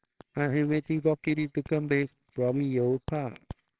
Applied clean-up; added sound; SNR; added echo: neural separator model SepFormer WHAMR!.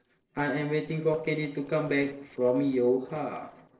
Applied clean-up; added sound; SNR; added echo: neural separator model SepFormer DNS4.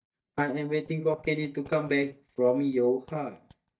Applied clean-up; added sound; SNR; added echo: neural mask model DeepFilterNet 3.